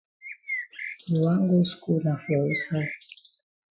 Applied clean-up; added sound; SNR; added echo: classical method Wiener filter.